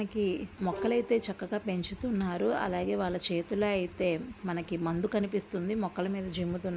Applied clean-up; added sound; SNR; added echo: none; Bowed string instrument; 14 dB; none.